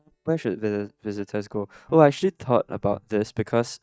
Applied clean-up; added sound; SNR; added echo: neural mask model DeepFilterNet 3.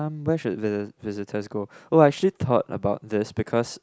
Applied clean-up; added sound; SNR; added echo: none; none; none; none.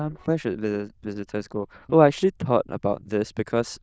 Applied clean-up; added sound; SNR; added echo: neural diffusion model UNIVERSE++.